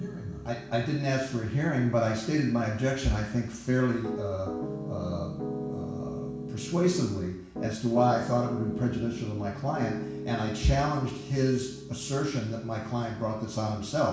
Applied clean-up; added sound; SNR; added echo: none; Piano; 10 dB; reverberation time 0.7 s.